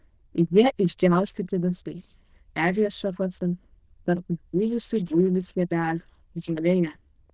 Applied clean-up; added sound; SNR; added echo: neural diffusion model UNIVERSE++.